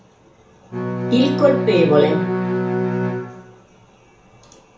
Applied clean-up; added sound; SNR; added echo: none; Bowed string instrument; 2 dB; reverberation time 0.5 s.